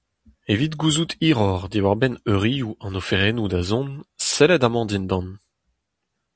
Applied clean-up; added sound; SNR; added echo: none; none; none; none.